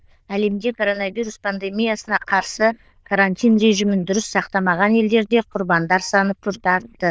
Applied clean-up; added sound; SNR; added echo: neural diffusion model UNIVERSE++.